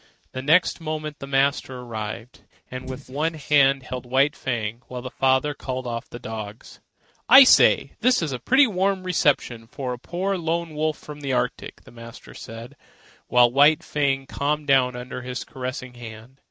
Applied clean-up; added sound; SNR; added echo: neural mask model RNNoise.